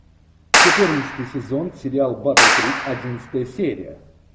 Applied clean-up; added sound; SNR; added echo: none; Clapping; -4 dB; none.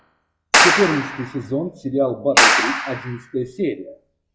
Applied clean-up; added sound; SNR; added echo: classical method log-MMSE.